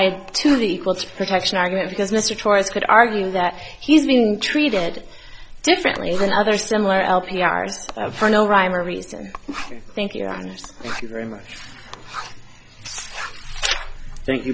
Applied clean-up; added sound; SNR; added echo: none; Writing; 14 dB; none.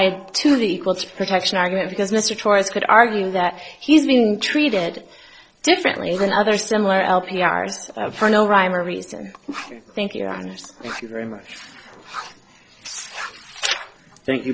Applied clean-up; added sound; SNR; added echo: neural separator model SepFormer DNS4.